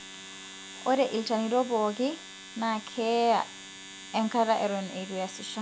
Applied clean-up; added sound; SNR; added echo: none; Domestic sounds, home sounds; 15 dB; none.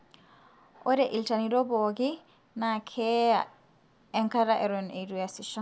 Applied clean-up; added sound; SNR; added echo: none; none; none; none.